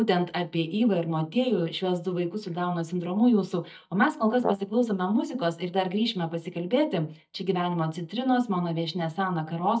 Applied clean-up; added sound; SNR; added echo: neural mask model DeepFilterNet 3.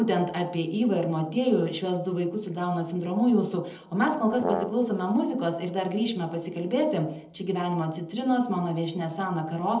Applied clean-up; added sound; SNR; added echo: neural separator model SepFormer DNS4.